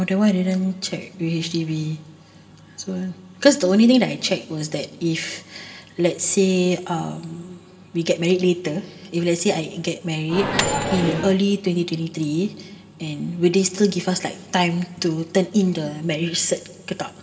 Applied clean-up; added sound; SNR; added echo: none; Microwave oven; 1 dB; reverberation time 2.9 s.